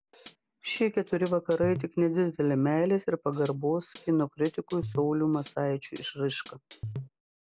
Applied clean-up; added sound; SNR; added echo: none; Hi-hat; 14 dB; none.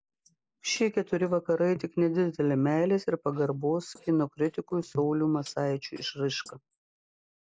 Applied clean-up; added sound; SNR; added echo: neural mask model Resemble Enhance denoiser.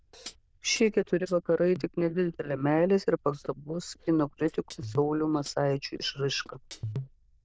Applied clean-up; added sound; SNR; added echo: neural diffusion model UNIVERSE++.